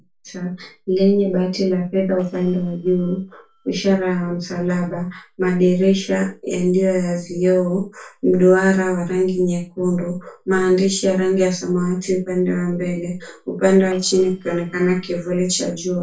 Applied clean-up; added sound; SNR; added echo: neural separator model SepFormer DNS4.